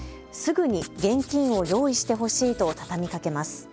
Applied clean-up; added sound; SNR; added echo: none; Writing; 17 dB; none.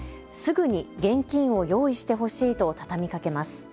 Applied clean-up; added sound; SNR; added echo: none; none; none; none.